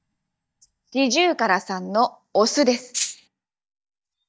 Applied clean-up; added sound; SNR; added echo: neural mask model DeepFilterNet 3.